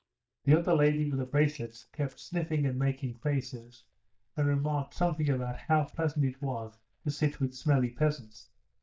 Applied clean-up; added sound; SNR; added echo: neural mask model DeepFilterNet 3.